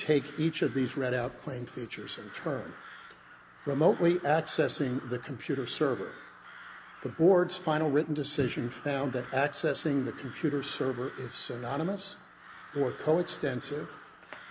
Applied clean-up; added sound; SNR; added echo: none; Crow; 18 dB; none.